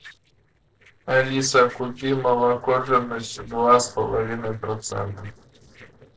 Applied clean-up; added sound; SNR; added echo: neural separator model SepFormer DNS4.